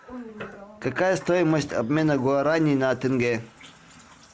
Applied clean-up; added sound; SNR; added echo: none; none; none; none.